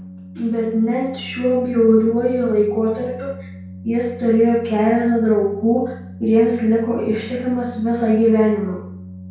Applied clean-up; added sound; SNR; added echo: none; Organ; 16 dB; reverberation time 0.5 s.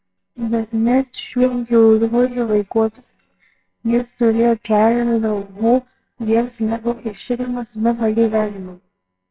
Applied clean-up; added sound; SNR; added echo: neural separator model SepFormer WHAMR!.